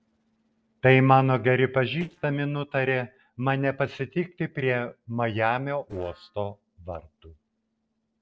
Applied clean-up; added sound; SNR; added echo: neural separator model SepFormer DNS4.